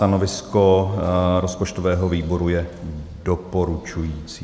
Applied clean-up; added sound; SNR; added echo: none; none; none; none.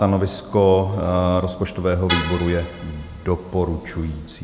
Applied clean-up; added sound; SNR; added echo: none; Vehicle horn, car horn, honking; 10 dB; none.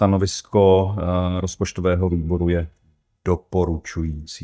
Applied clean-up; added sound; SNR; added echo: neural mask model DeepFilterNet 3.